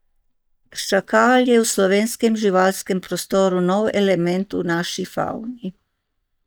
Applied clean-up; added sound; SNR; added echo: neural mask model DeepFilterNet 3.